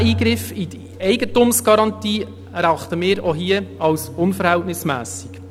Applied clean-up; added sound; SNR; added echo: none; Organ; 11 dB; none.